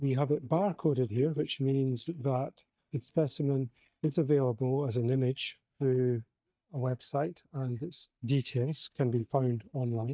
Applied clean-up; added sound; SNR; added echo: neural mask model DeepFilterNet 3.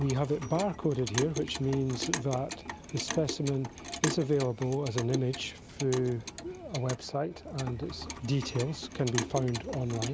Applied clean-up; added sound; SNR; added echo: none; Clock; 8 dB; none.